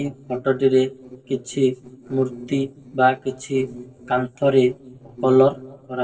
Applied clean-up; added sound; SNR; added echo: neural separator model SepFormer DNS4.